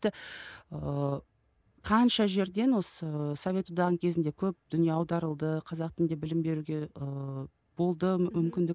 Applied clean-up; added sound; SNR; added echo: none; none; none; none.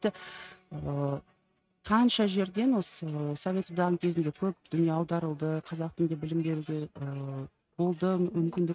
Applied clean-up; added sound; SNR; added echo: neural mask model RNNoise.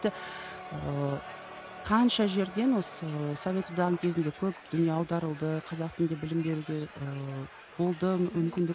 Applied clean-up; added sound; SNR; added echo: none; Crowd; 16 dB; none.